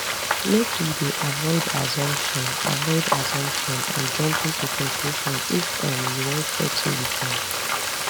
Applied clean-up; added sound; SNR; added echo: none; Frying (food); -2 dB; none.